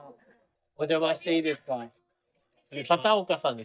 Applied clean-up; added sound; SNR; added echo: neural mask model DeepFilterNet 3.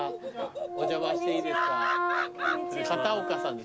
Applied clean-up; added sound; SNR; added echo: none; Animal + Organ; 2 dB; none.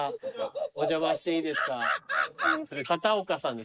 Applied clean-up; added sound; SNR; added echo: neural mask model Resemble Enhance denoiser.